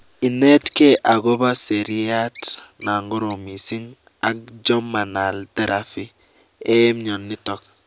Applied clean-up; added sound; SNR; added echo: none; Bird; 9 dB; none.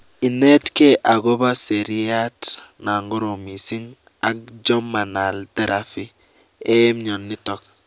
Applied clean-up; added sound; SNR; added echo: none; none; none; none.